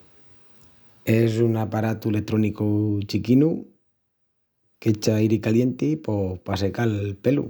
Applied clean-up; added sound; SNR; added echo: none; none; none; none.